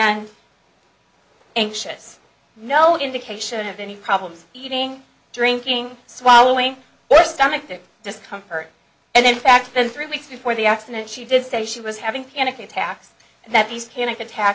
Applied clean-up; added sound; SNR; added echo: none; none; none; none.